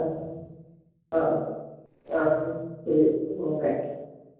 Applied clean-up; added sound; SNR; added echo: neural separator model SepFormer DNS4.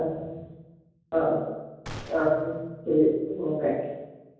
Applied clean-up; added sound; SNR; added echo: none; Gunshot, gunfire; 16 dB; reverberation time 1.3 s.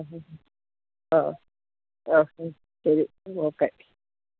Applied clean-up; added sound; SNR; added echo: none; none; none; none.